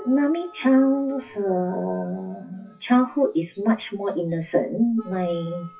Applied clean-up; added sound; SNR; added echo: classical method WPE with log-MMSE.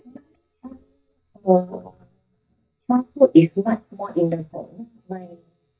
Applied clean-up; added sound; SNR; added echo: neural mask model DeepFilterNet 3.